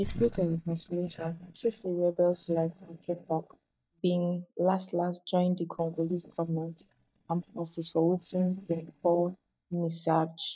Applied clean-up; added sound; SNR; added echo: neural mask model DeepFilterNet 3.